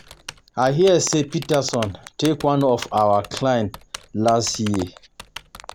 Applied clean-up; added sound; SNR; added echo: none; Typing; 18 dB; none.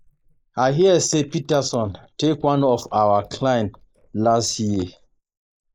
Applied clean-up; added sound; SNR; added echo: neural mask model Resemble Enhance denoiser.